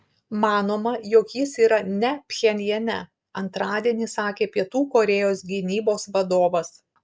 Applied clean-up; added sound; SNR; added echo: none; none; none; none.